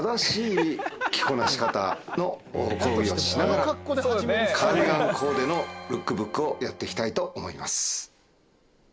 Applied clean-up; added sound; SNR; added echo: none; Bowed string instrument; 14 dB; none.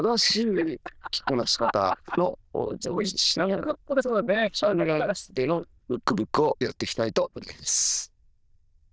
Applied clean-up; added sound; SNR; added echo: neural diffusion model UNIVERSE++.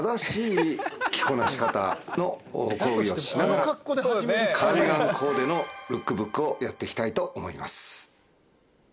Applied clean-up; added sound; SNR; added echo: none; none; none; none.